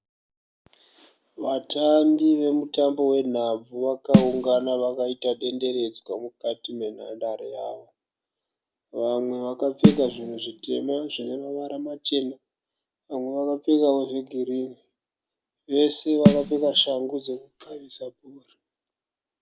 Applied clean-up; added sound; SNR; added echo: none; Snare drum; 0 dB; none.